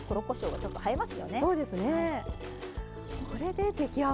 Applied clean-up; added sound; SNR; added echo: none; Breathing; 15 dB; none.